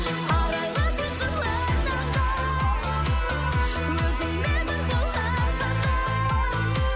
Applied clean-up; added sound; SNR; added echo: none; none; none; none.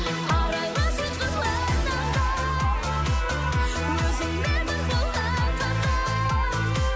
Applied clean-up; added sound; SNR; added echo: none; Bird; 13 dB; none.